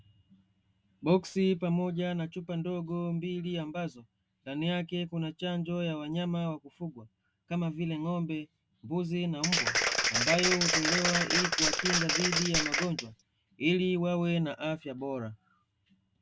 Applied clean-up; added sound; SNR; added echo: none; Applause; -4 dB; none.